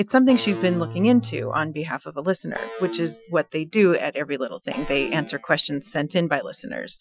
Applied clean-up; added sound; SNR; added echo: classical method Wiener filter.